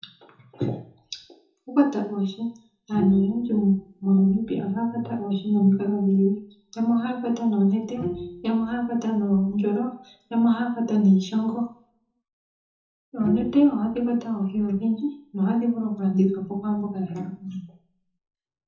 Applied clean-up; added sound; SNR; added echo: none; Bowed string instrument; 12 dB; reverberation time 0.6 s.